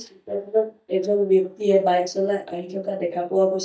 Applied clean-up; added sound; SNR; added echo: neural mask model DeepFilterNet 3.